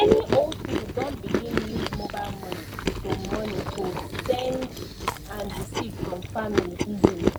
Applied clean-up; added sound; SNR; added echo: none; Chewing, mastication; -1 dB; none.